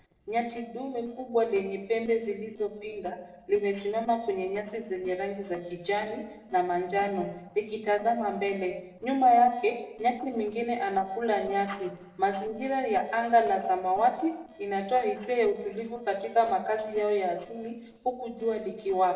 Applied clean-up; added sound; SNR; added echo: neural separator model SepFormer DNS4.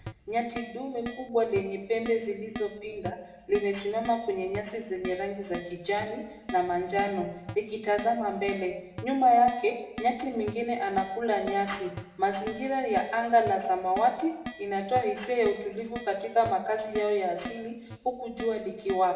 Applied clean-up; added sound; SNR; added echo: none; Keyboard (musical); 14 dB; reverberation time 0.9 s.